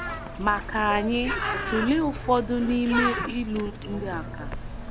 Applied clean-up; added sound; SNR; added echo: none; Bird; 5 dB; none.